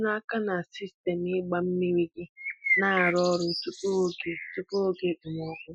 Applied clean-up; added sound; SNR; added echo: classical method Wiener filter.